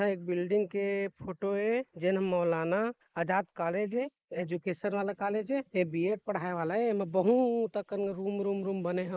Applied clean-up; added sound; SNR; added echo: neural mask model Resemble Enhance denoiser.